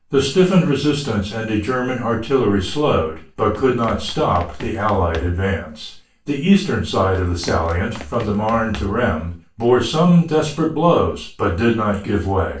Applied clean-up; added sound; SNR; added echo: none; Run; 15 dB; reverberation time 0.3 s.